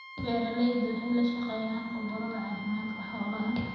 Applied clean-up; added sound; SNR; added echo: none; Wind instrument, woodwind instrument; 12 dB; reverberation time 1.0 s.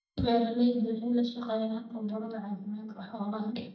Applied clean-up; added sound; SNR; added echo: neural mask model DeepFilterNet 3.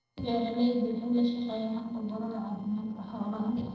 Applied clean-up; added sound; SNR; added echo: neural separator model SepFormer DNS4.